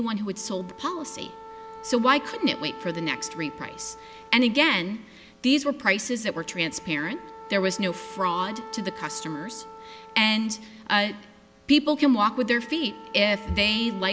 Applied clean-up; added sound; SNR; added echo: none; Wind instrument, woodwind instrument; 17 dB; none.